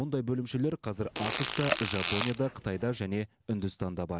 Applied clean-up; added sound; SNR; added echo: none; Fart; 1 dB; none.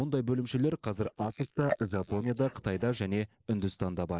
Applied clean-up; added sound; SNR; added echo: neural mask model Resemble Enhance denoiser.